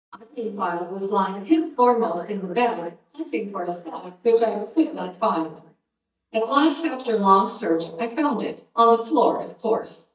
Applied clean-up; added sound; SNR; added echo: neural mask model DeepFilterNet 3.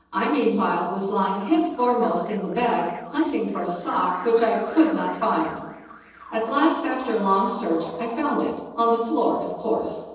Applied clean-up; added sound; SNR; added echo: neural separator model SepFormer DNS4.